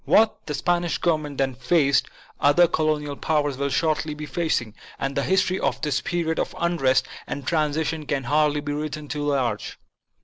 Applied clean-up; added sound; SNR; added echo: none; none; none; none.